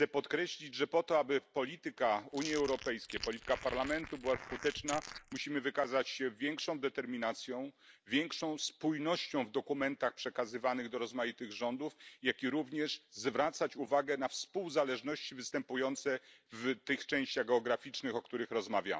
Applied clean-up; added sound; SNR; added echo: neural mask model Resemble Enhance denoiser.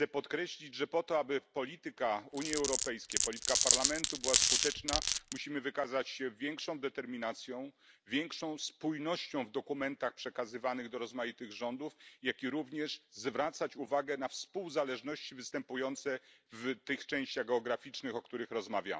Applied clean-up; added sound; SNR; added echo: none; Glass; -5 dB; none.